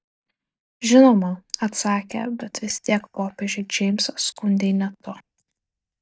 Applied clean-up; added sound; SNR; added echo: neural mask model DeepFilterNet 3.